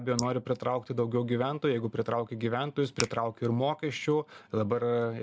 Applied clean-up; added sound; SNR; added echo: neural mask model Resemble Enhance denoiser.